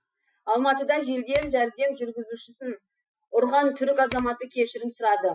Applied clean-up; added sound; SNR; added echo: classical method Wiener filter.